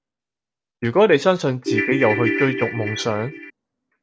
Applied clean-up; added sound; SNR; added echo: none; Ringtone / Keyboard (musical); 3 dB; none.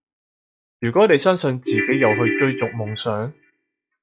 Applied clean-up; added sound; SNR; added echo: classical method log-MMSE.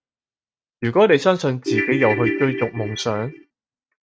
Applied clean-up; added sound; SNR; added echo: neural mask model RNNoise.